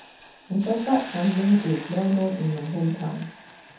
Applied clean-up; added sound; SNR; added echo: none; Hiss; 17 dB; reverberation time 0.7 s.